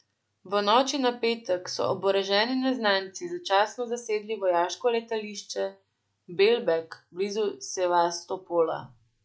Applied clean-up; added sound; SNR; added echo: none; none; none; none.